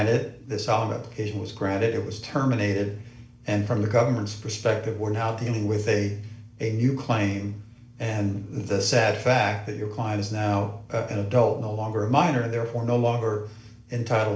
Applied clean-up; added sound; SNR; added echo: none; none; none; reverberation time 0.4 s.